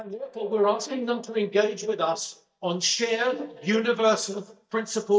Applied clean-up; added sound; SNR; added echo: neural mask model DeepFilterNet 3.